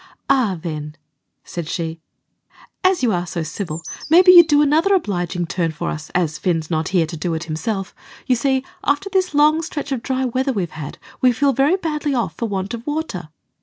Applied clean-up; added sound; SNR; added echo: none; Bird; 17 dB; none.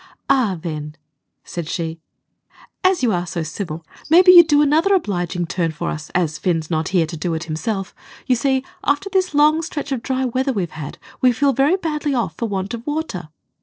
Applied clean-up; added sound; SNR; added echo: neural separator model SepFormer DNS4.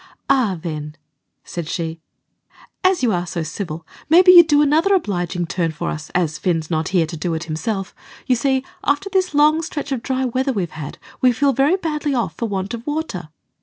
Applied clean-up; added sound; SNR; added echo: none; none; none; none.